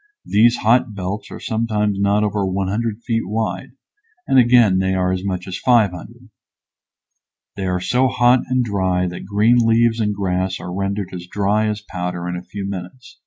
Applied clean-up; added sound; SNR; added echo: none; none; none; none.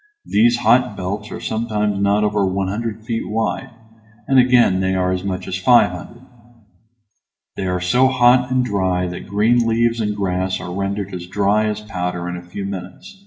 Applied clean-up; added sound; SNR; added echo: none; none; none; reverberation time 1.0 s.